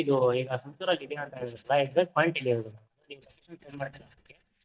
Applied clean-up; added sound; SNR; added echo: neural mask model DeepFilterNet 3.